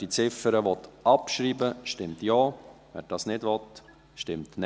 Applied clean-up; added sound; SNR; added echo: none; none; none; none.